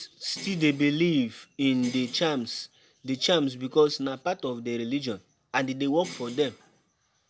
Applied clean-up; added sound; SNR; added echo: none; Bell; 18 dB; none.